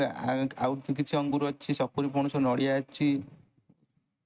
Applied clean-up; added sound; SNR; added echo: neural mask model RNNoise.